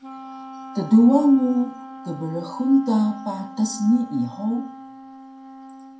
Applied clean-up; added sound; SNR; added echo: none; Wind instrument, woodwind instrument; 17 dB; reverberation time 0.4 s.